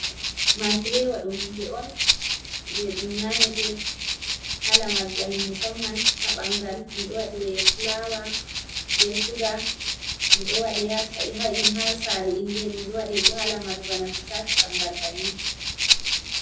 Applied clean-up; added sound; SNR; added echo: none; Rattle (instrument); -5 dB; reverberation time 0.5 s.